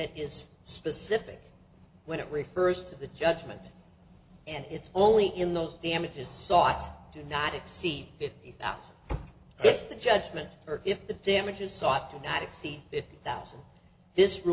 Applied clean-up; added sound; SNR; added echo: none; none; none; none.